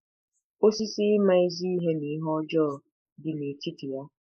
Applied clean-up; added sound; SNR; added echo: neural mask model Resemble Enhance denoiser.